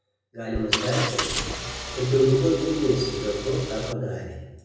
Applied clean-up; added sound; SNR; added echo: none; Engine; 6 dB; reverberation time 1.1 s.